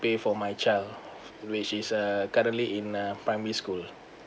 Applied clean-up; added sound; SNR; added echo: none; none; none; none.